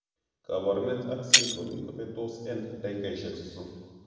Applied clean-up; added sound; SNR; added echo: none; Shatter; -4 dB; reverberation time 1.5 s.